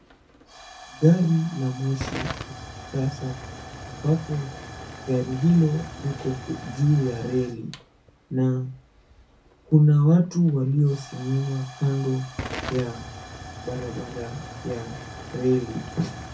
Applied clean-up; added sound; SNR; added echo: none; Tick / Hiss / Explosion / Fire; 14 dB; reverberation time 0.3 s.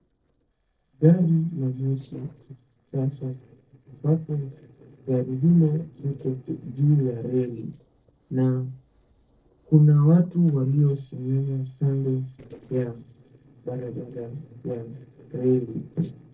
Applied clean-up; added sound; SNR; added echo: neural separator model SepFormer DNS4.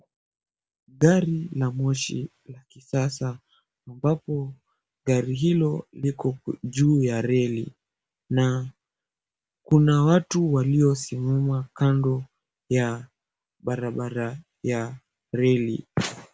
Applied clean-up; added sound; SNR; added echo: none; none; none; none.